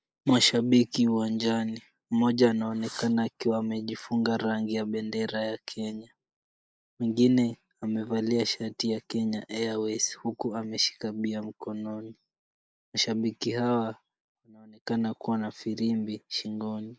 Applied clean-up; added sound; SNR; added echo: neural mask model Resemble Enhance denoiser.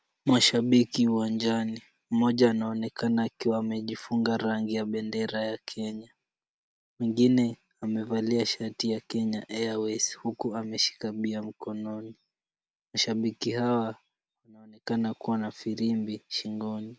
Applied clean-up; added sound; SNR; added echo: none; none; none; none.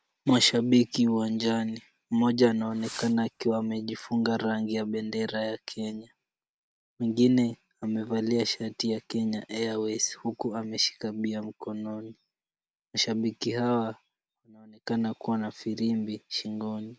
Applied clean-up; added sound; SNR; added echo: none; Fireworks; 17 dB; none.